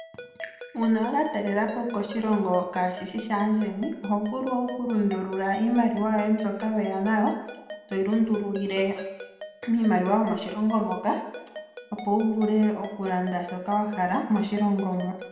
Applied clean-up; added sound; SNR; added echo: none; Ringtone; 16 dB; reverberation time 0.9 s.